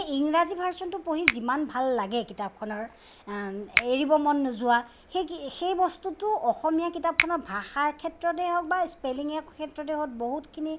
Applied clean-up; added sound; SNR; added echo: none; Finger snapping; 7 dB; none.